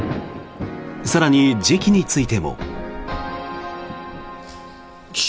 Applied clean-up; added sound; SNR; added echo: none; Thunder / Rain; 13 dB; none.